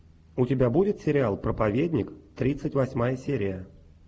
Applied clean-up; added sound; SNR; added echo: none; none; none; none.